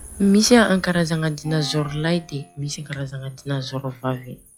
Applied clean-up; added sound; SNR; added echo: classical method log-MMSE.